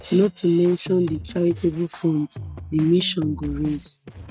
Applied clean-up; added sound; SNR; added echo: neural mask model RNNoise.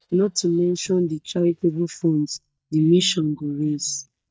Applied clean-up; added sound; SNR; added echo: neural mask model DeepFilterNet 3.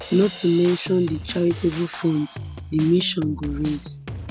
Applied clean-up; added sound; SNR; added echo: none; Drum kit; 12 dB; none.